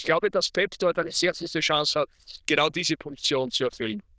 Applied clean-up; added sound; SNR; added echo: neural diffusion model UNIVERSE++.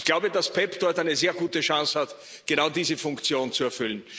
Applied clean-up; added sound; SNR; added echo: none; none; none; none.